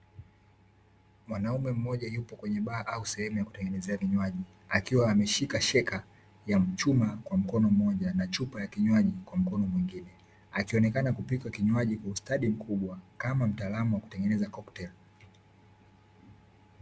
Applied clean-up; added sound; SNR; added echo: none; none; none; none.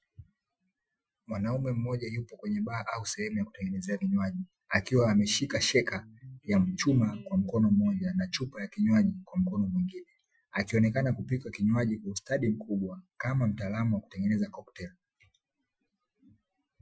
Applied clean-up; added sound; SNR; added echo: classical method Wiener filter.